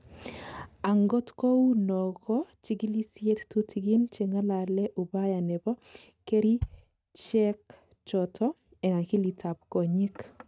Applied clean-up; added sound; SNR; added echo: neural mask model RNNoise.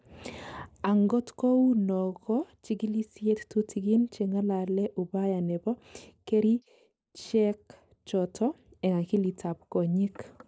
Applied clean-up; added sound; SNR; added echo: neural mask model Resemble Enhance denoiser.